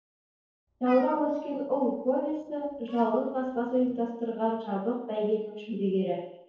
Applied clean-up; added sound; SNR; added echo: neural separator model SepFormer DNS4.